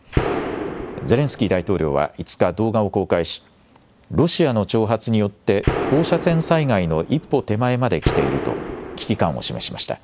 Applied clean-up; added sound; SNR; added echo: none; Gunshot, gunfire; 6 dB; none.